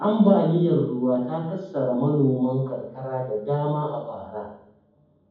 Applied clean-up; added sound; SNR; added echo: none; none; none; reverberation time 1.2 s.